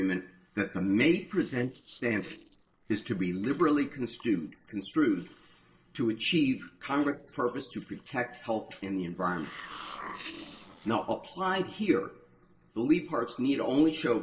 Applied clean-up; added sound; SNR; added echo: neural separator model SepFormer DNS4.